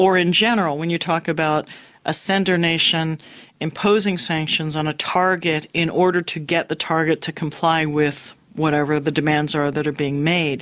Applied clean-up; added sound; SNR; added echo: none; none; none; none.